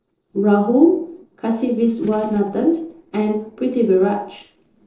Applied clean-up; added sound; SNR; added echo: neural separator model SepFormer DNS4.